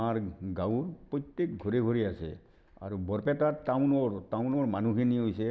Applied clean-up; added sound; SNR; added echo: none; none; none; none.